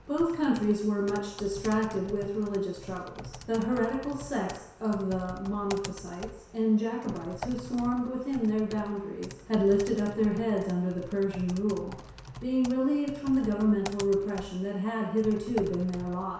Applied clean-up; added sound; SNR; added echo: none; Typing; 15 dB; reverberation time 0.7 s.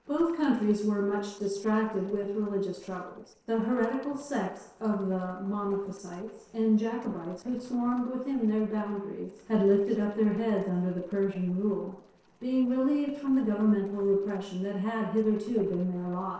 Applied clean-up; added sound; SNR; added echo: neural separator model SepFormer DNS4.